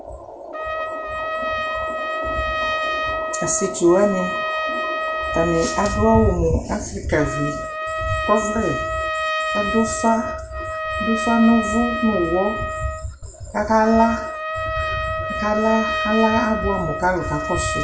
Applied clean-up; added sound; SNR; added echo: none; Trumpet; 4 dB; reverberation time 0.2 s.